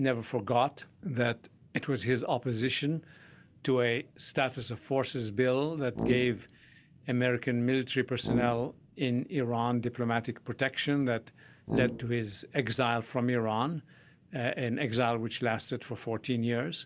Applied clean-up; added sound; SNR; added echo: none; Brass instrument; 4 dB; none.